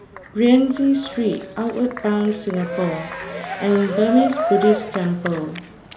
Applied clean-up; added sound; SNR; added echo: none; Cheering; 9 dB; none.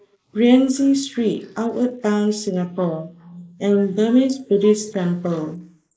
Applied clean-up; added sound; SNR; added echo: neural mask model Resemble Enhance denoiser.